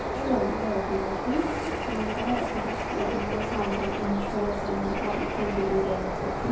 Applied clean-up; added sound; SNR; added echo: none; Bird; 0 dB; reverberation time 0.5 s.